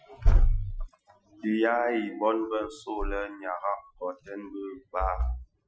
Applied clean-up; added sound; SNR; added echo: classical method Wiener filter.